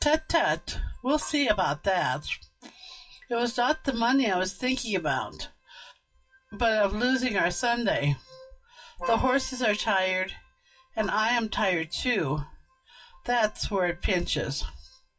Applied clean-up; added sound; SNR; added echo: classical method WPE with log-MMSE.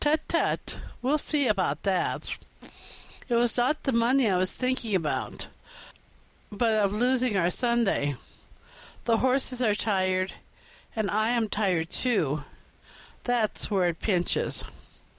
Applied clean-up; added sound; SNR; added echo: none; none; none; none.